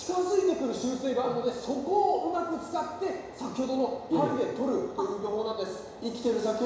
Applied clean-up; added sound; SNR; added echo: none; none; none; reverberation time 1.0 s.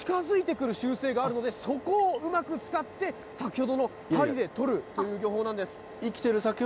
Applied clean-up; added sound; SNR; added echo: none; none; none; none.